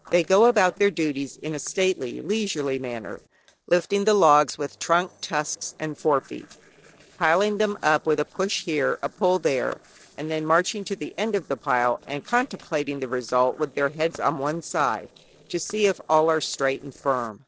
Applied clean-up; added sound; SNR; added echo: neural separator model SepFormer DNS4.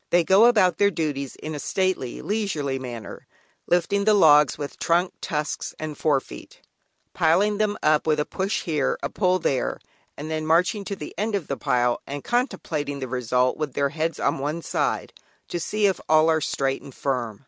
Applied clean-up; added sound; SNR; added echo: none; none; none; none.